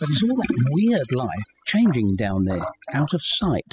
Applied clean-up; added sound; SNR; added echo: classical method spectral subtraction.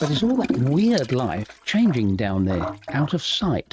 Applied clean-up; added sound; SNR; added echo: neural mask model RNNoise.